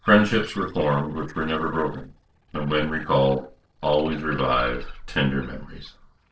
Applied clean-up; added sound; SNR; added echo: neural separator model SepFormer DNS4.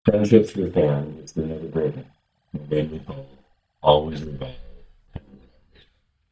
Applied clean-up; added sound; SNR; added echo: neural mask model DeepFilterNet 3.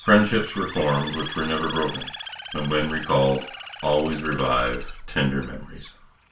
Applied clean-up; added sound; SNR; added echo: none; Bird; 13 dB; reverberation time 0.2 s.